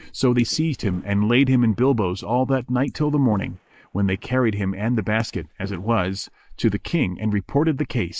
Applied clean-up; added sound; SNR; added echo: neural mask model Resemble Enhance denoiser.